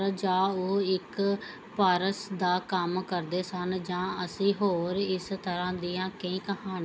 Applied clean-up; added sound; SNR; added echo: none; none; none; none.